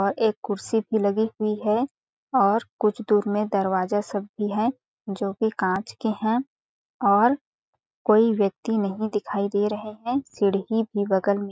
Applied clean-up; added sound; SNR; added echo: none; none; none; none.